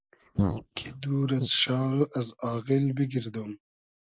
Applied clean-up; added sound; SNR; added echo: neural mask model Resemble Enhance denoiser.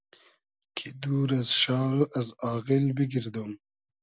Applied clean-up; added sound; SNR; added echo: none; none; none; none.